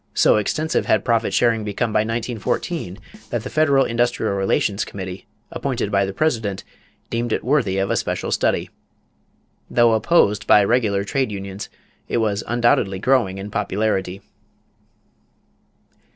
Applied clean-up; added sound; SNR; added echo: neural separator model SepFormer DNS4.